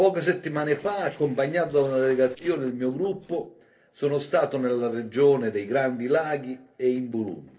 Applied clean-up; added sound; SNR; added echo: neural separator model SepFormer DNS4.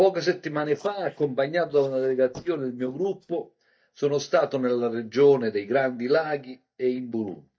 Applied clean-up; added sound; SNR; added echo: neural mask model DeepFilterNet 3.